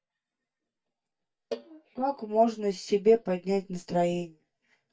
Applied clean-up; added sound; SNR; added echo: neural mask model DeepFilterNet 3.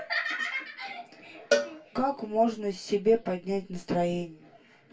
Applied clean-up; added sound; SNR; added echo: none; Cowbell; 5 dB; reverberation time 0.2 s.